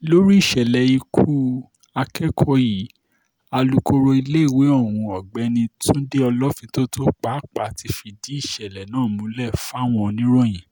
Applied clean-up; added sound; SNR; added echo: none; none; none; none.